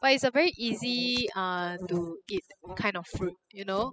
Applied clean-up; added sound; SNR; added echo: classical method spectral subtraction.